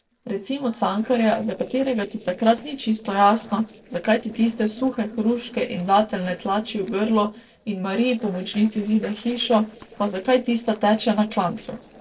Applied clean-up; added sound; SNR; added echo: neural separator model SepFormer DNS4.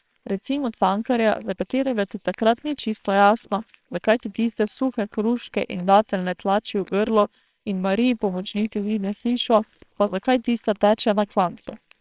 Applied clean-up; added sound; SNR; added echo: neural separator model SepFormer WHAMR!.